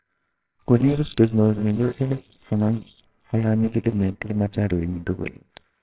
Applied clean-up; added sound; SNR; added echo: neural separator model SepFormer WHAMR!.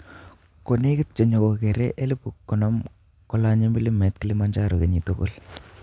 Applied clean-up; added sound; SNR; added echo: none; none; none; none.